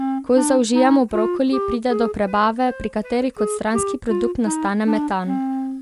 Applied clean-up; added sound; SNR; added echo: none; Wind instrument, woodwind instrument; 5 dB; none.